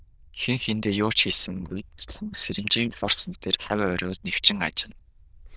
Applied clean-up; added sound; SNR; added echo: neural diffusion model UNIVERSE++.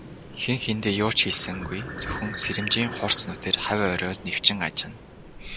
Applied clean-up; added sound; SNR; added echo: none; Waves, surf + Bird; 15 dB; none.